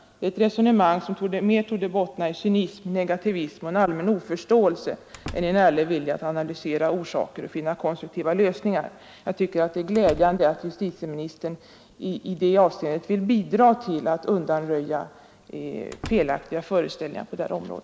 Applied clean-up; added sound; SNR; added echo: none; Slam; 18 dB; none.